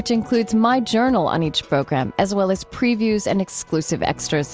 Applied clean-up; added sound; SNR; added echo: none; none; none; none.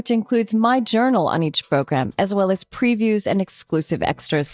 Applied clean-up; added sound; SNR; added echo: neural mask model DeepFilterNet 3.